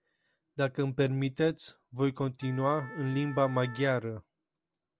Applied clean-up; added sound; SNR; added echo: none; Wind instrument, woodwind instrument; 17 dB; none.